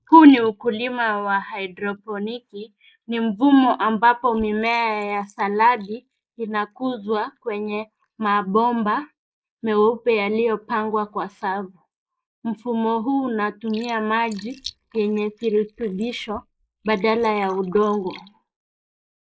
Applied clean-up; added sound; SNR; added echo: neural mask model Resemble Enhance denoiser.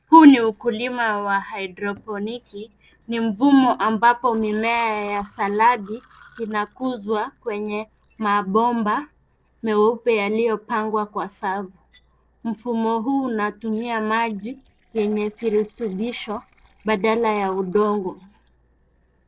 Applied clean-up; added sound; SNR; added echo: neural separator model SepFormer DNS4.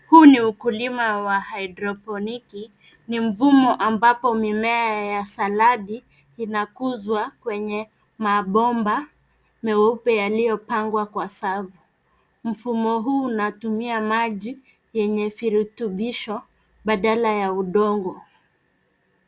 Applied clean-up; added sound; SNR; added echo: none; none; none; none.